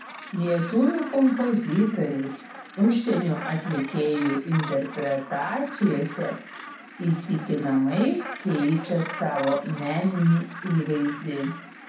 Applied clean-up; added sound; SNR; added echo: none; Gull, seagull; 14 dB; reverberation time 0.6 s.